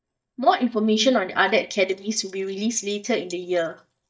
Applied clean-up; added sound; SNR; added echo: neural mask model DeepFilterNet 3.